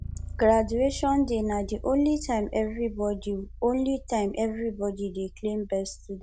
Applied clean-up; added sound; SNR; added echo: none; Bass guitar; 13 dB; none.